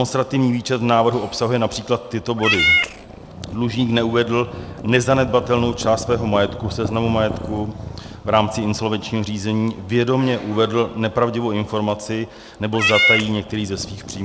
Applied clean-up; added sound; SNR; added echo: none; Meow / Purr; 7 dB; none.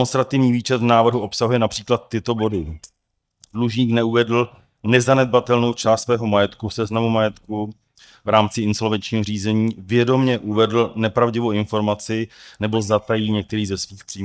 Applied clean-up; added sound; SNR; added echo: neural mask model DeepFilterNet 3.